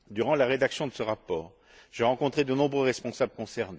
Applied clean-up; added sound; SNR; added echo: none; none; none; none.